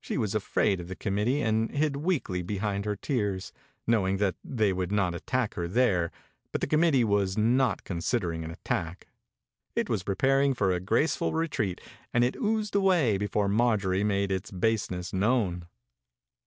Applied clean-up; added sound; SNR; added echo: none; none; none; none.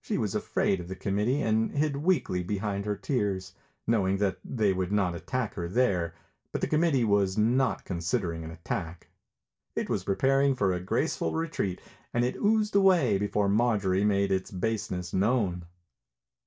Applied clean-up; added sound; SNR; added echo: none; none; none; reverberation time 0.2 s.